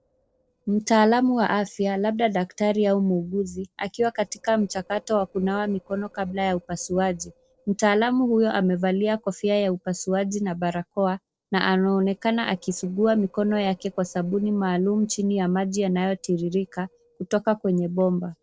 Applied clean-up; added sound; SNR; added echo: neural separator model SepFormer DNS4.